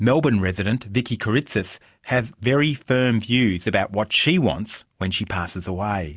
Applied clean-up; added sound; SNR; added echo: none; none; none; none.